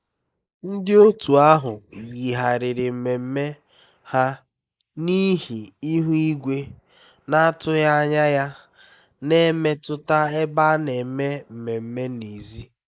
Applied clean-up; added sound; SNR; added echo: neural mask model Resemble Enhance denoiser.